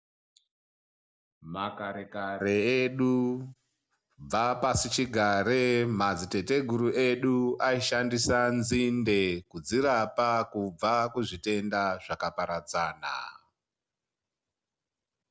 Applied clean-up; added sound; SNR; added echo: none; none; none; none.